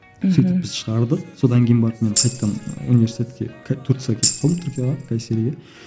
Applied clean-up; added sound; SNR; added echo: none; Tambourine; 6 dB; none.